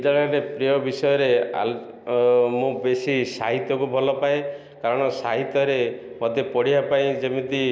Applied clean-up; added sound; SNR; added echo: none; none; none; none.